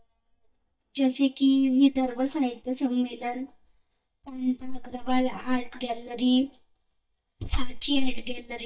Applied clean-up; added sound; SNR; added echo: neural mask model DeepFilterNet 3.